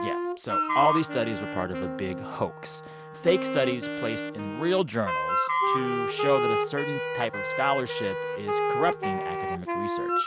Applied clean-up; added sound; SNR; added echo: none; Wind instrument, woodwind instrument + Wind instrument, woodwind instrument; -1 dB; none.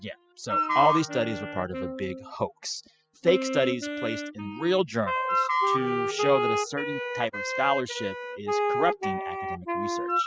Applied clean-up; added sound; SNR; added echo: classical method spectral subtraction.